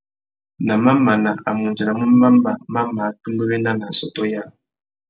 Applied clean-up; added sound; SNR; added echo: none; none; none; none.